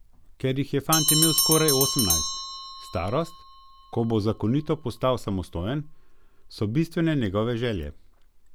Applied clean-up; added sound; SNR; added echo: none; Bell; 4 dB; none.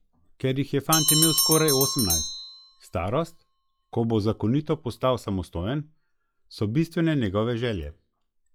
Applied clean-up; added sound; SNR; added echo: classical method log-MMSE.